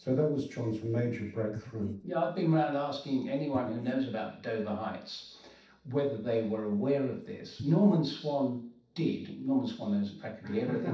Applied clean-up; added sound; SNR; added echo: neural separator model SepFormer DNS4.